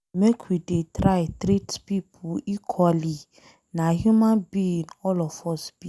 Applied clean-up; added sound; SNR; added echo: none; none; none; none.